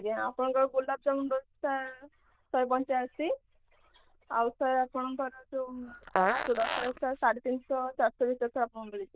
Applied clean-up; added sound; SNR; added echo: neural diffusion model UNIVERSE++.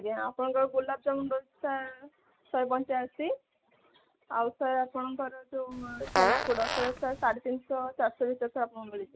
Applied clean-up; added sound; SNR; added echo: none; Fart; -1 dB; none.